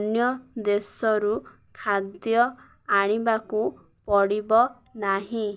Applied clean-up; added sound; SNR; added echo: none; none; none; none.